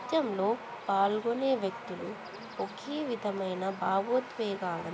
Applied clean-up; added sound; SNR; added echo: none; Bird vocalization, bird call, bird song; 14 dB; none.